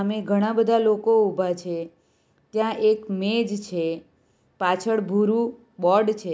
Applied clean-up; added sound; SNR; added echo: none; none; none; none.